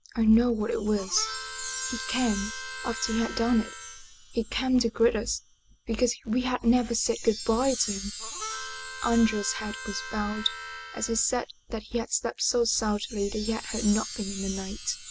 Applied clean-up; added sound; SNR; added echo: none; Harmonica + Chime; 11 dB; none.